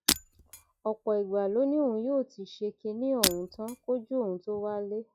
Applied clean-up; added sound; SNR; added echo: classical method log-MMSE.